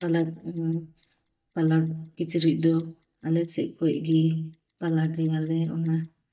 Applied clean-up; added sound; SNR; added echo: neural mask model DeepFilterNet 3.